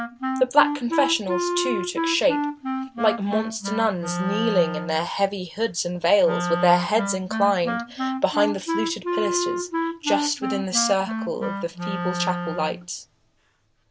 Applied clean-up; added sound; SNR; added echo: none; Wind instrument, woodwind instrument; 4 dB; none.